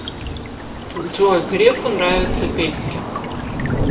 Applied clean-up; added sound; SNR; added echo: none; Stream / Bird vocalization, bird call, bird song; 3 dB; reverberation time 1.3 s.